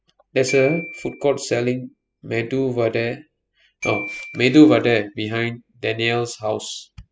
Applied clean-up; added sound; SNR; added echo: classical method spectral subtraction.